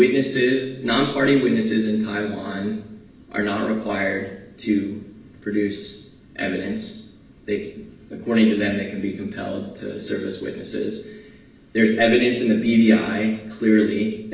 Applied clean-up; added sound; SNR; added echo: none; none; none; reverberation time 0.8 s.